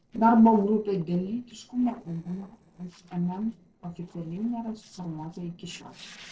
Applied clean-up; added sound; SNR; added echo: neural separator model SepFormer DNS4.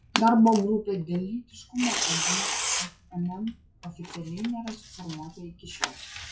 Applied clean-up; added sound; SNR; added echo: classical method WPE with log-MMSE.